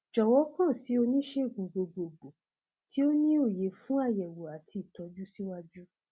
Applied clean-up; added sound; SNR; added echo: none; none; none; none.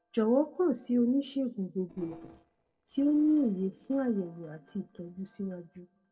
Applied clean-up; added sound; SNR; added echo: neural separator model SepFormer DNS4.